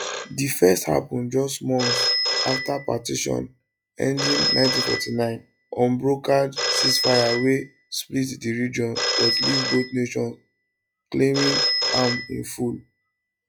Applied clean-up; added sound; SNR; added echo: classical method log-MMSE.